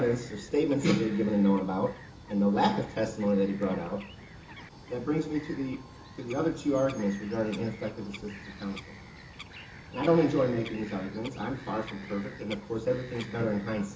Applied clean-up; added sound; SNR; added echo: none; Bird vocalization, bird call, bird song; 17 dB; reverberation time 0.2 s.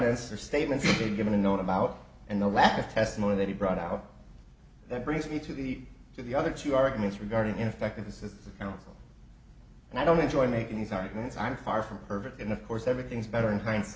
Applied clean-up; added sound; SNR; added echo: none; none; none; none.